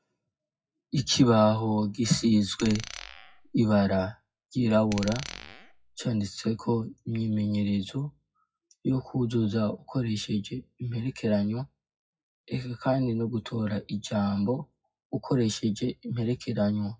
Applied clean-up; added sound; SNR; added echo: classical method WPE with log-MMSE.